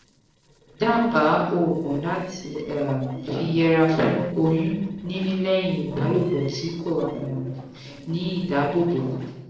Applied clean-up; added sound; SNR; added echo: neural separator model SepFormer DNS4.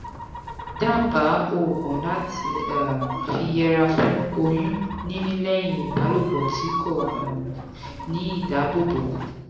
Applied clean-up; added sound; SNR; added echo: none; Chicken, rooster; 9 dB; reverberation time 0.9 s.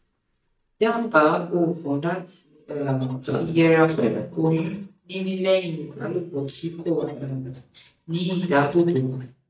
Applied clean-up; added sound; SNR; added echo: neural mask model DeepFilterNet 3.